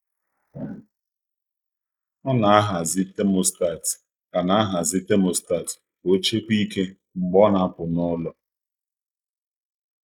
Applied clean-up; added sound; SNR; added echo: neural mask model Resemble Enhance denoiser.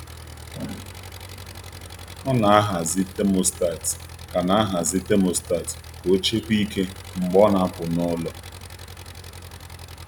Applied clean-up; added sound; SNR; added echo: none; Engine; 15 dB; none.